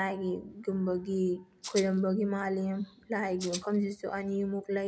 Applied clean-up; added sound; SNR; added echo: none; Rattle (instrument); 10 dB; none.